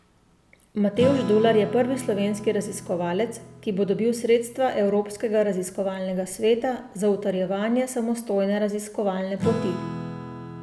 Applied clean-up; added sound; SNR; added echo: none; Acoustic guitar / Strum; 12 dB; none.